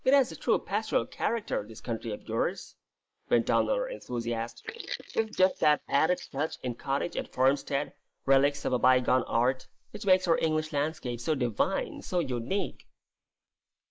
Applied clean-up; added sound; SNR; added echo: neural mask model Resemble Enhance denoiser.